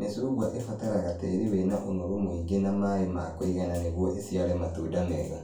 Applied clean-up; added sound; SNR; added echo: none; none; none; reverberation time 0.3 s.